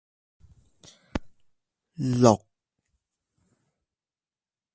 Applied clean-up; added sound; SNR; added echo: none; none; none; none.